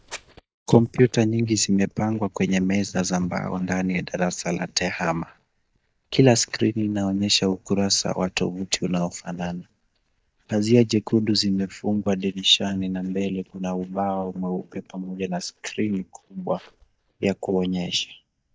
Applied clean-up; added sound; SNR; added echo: neural mask model DeepFilterNet 3.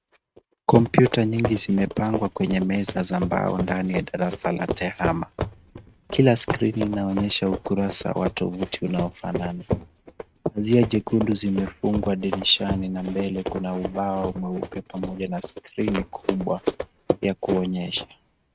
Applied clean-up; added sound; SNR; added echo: neural mask model RNNoise.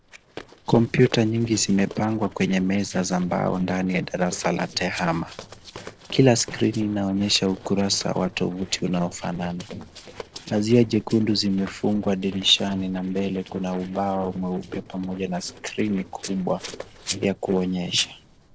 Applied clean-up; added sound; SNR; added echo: neural separator model SepFormer DNS4.